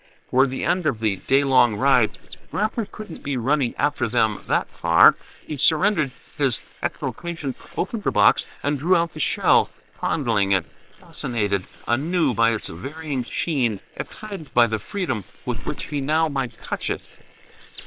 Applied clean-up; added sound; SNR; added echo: neural separator model SepFormer WHAM!.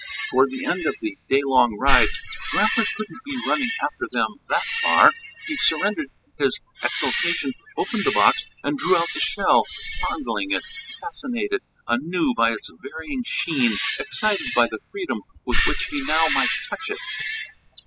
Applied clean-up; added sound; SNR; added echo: classical method spectral subtraction.